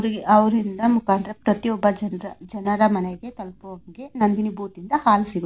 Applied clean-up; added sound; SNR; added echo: none; none; none; none.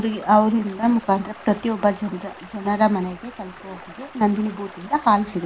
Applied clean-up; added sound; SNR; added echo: none; Stream; 19 dB; none.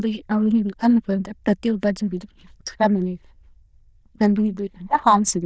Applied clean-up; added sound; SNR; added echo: neural diffusion model UNIVERSE++.